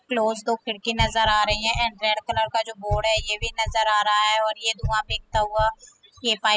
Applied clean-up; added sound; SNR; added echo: classical method spectral subtraction.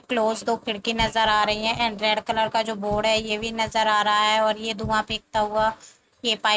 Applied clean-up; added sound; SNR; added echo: neural mask model RNNoise.